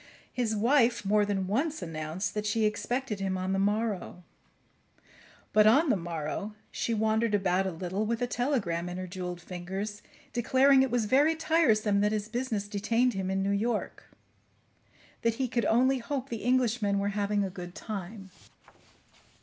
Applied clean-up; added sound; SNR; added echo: none; none; none; none.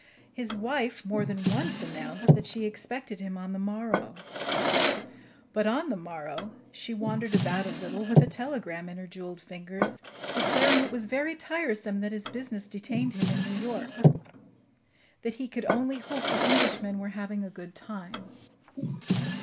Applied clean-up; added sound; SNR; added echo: none; Drawer open or close; -2 dB; none.